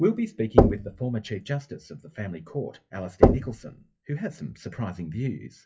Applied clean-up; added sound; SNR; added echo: classical method WPE with log-MMSE.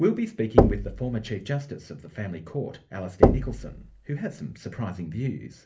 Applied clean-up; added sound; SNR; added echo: none; Knock; -5 dB; reverberation time 0.3 s.